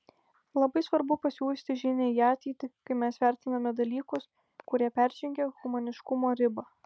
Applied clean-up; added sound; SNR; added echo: none; none; none; none.